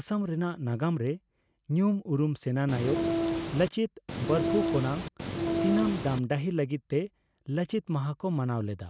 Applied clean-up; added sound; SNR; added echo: none; Train; 0 dB; none.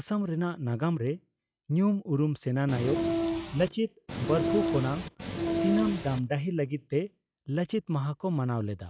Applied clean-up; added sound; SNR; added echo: classical method log-MMSE.